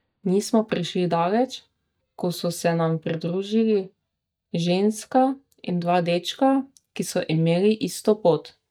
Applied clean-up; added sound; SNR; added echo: neural mask model DeepFilterNet 3.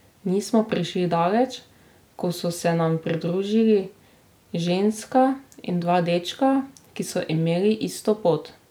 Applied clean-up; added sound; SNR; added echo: none; none; none; none.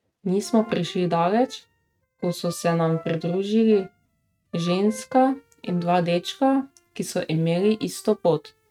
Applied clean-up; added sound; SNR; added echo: neural mask model RNNoise.